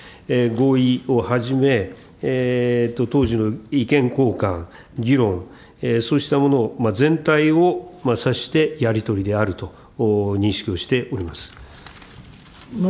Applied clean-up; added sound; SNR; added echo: none; none; none; none.